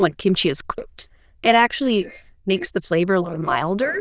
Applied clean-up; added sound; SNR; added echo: neural diffusion model UNIVERSE++.